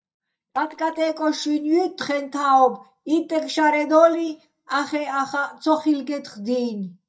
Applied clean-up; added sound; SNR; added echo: neural mask model DeepFilterNet 3.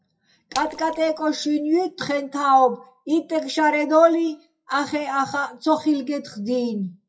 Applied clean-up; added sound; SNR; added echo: classical method WPE with log-MMSE.